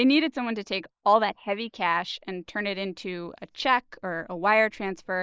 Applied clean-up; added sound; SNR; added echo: neural mask model Resemble Enhance denoiser.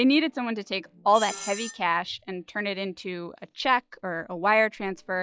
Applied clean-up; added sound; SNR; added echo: classical method log-MMSE.